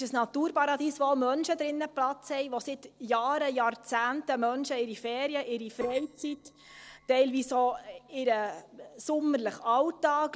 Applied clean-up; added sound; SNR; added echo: neural separator model SepFormer DNS4.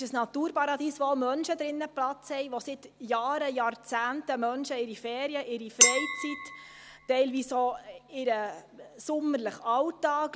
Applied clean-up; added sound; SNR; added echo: none; Chink, clink; -1 dB; none.